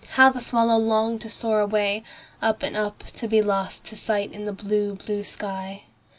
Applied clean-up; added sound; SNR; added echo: none; none; none; none.